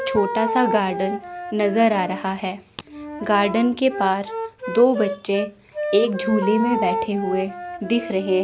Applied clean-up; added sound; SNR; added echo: none; Wind instrument, woodwind instrument; 7 dB; none.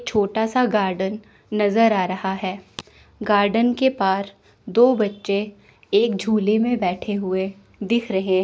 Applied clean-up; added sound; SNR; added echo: none; none; none; none.